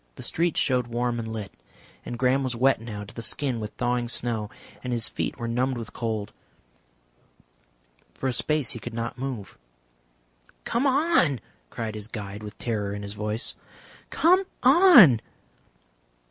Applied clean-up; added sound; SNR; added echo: none; none; none; none.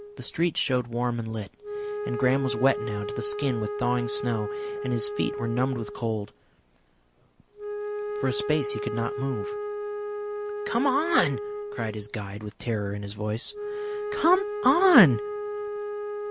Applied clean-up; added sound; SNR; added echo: none; Wind instrument, woodwind instrument; 6 dB; none.